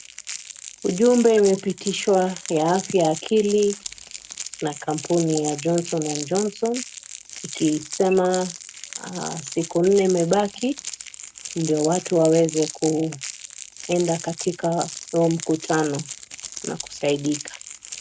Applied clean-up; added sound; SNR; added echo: none; Crackle; 12 dB; none.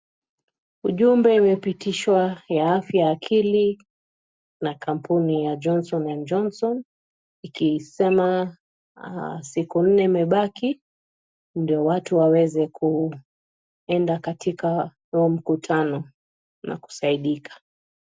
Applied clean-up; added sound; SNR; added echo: none; none; none; none.